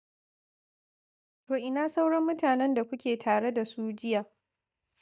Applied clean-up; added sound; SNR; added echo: neural mask model DeepFilterNet 3.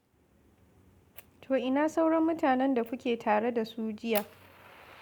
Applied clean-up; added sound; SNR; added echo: none; Fire; 20 dB; none.